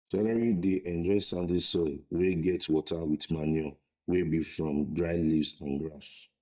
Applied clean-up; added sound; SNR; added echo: neural mask model DeepFilterNet 3.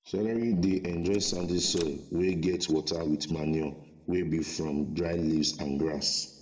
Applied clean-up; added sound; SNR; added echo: none; Door; 13 dB; reverberation time 1.1 s.